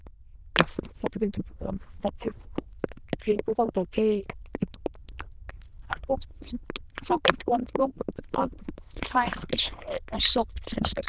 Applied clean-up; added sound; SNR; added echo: neural diffusion model UNIVERSE++.